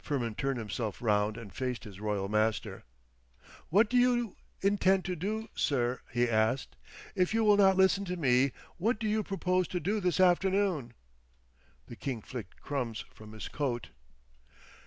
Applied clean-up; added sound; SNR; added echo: none; none; none; none.